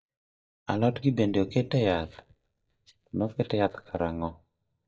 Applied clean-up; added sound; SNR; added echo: neural mask model DeepFilterNet 3.